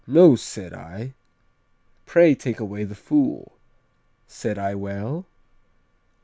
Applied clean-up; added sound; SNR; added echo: none; none; none; none.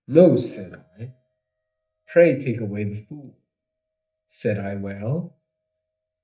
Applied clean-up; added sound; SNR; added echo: neural mask model DeepFilterNet 3.